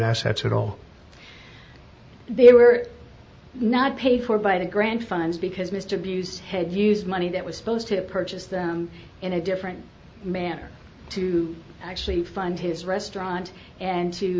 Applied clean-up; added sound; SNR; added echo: none; none; none; none.